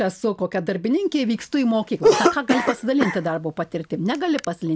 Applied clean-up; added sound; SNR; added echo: none; Cough; 2 dB; none.